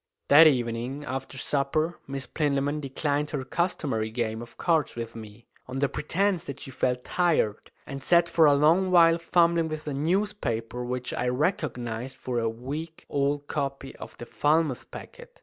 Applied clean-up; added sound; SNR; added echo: none; none; none; none.